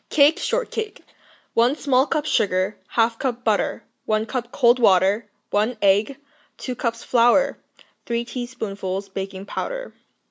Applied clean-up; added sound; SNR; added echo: none; none; none; none.